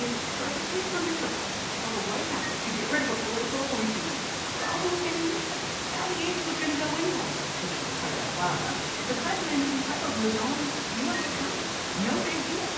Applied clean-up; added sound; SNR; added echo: none; Water; 0 dB; reverberation time 0.9 s.